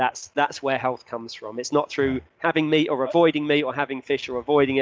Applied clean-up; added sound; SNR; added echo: none; none; none; none.